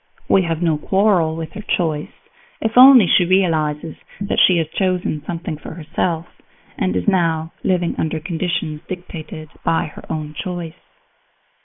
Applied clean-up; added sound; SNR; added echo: neural mask model Resemble Enhance denoiser.